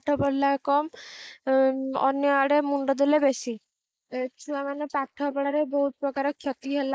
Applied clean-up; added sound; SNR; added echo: neural mask model Resemble Enhance denoiser.